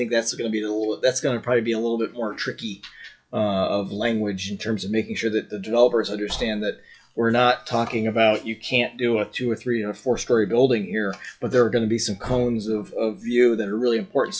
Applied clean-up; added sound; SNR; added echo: classical method log-MMSE.